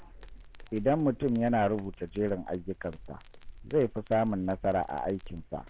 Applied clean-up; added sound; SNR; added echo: none; Crackle + Walk, footsteps; 16 dB; none.